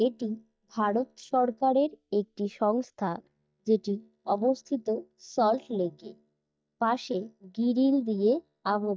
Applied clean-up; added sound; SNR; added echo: neural mask model DeepFilterNet 3.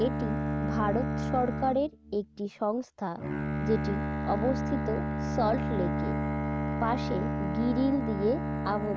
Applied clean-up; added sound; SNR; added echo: neural mask model RNNoise.